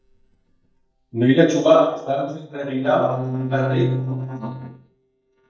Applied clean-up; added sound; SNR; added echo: neural mask model DeepFilterNet 3.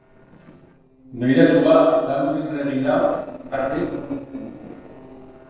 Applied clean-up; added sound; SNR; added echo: neural separator model SepFormer DNS4.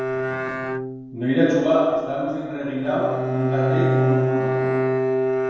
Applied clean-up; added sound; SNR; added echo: none; Bowed string instrument; -1 dB; reverberation time 1.2 s.